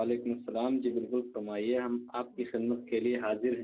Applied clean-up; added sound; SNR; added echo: none; none; none; none.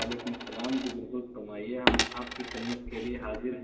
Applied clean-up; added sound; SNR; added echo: none; Coin (dropping); -1 dB; reverberation time 2.3 s.